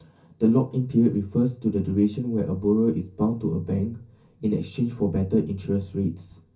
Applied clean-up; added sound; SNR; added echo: none; none; none; reverberation time 0.3 s.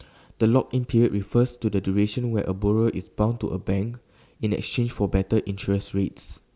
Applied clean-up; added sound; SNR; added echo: none; none; none; none.